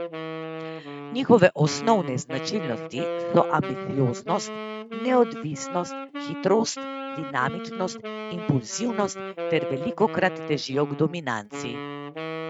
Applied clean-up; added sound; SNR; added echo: neural mask model RNNoise.